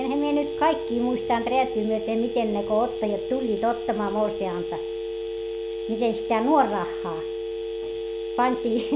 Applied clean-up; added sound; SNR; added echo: none; Telephone; 4 dB; none.